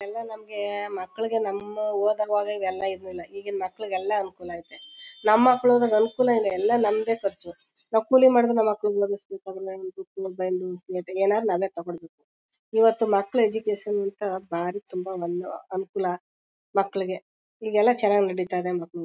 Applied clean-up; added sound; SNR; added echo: none; none; none; none.